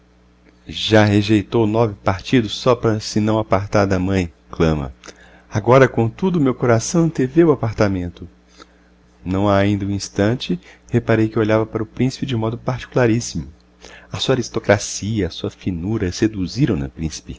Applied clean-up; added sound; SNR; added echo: none; none; none; none.